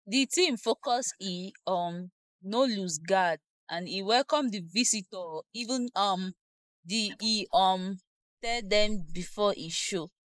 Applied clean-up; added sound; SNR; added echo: neural mask model Resemble Enhance denoiser.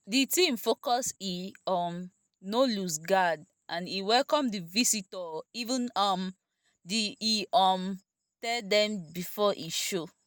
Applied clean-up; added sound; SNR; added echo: none; none; none; none.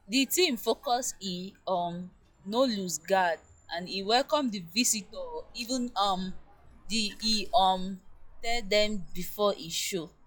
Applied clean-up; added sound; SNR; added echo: classical method log-MMSE.